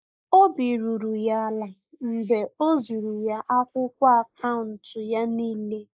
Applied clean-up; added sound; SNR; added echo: neural mask model Resemble Enhance denoiser.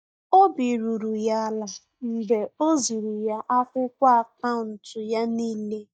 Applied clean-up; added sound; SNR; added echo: neural mask model DeepFilterNet 3.